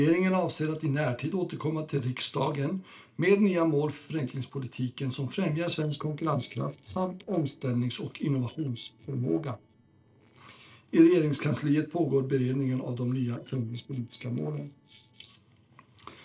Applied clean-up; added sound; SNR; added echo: neural separator model SepFormer DNS4.